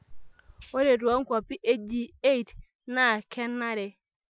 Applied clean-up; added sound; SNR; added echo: classical method Wiener filter.